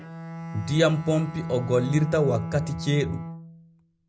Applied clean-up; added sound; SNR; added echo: none; Bowed string instrument; 8 dB; none.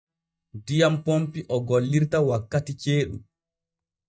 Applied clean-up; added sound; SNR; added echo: neural mask model DeepFilterNet 3.